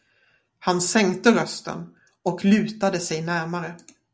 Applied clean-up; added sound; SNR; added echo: none; none; none; none.